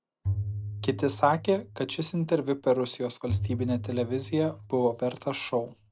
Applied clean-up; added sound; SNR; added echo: none; Bowed string instrument; 7 dB; none.